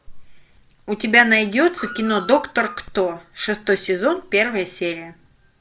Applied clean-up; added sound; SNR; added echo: none; Screech; 14 dB; none.